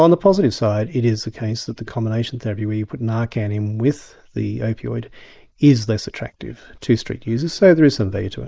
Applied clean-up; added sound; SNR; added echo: neural mask model Resemble Enhance denoiser.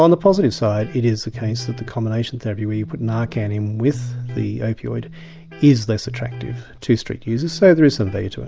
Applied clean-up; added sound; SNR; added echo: none; Electric guitar; 15 dB; none.